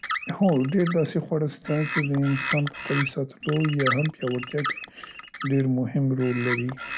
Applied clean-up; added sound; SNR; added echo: none; Bird; 7 dB; none.